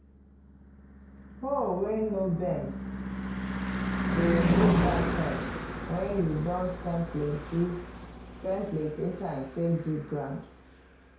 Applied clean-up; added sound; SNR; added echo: none; Car passing by / Engine / Truck; 1 dB; reverberation time 0.5 s.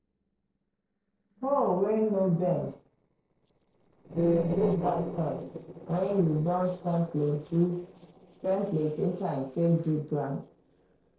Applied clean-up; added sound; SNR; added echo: neural separator model SepFormer DNS4.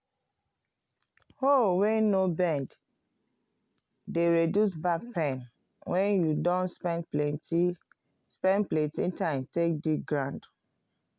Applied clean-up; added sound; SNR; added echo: none; none; none; none.